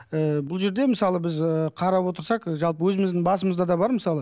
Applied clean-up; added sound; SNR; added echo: none; none; none; none.